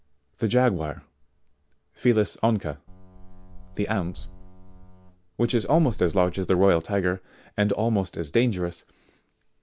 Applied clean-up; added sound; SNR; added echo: none; Boat, Water vehicle; 11 dB; none.